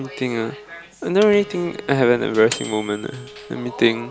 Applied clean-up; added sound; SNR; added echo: none; Microwave oven + Bowed string instrument; 16 dB; none.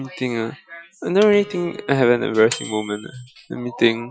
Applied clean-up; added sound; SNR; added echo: classical method Wiener filter.